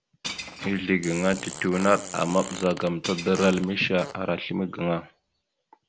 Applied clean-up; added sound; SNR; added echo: none; Fart + Shatter / Crushing; 12 dB; none.